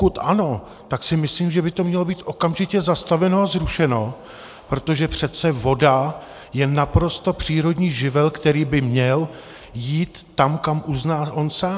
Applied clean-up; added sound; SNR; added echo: none; none; none; none.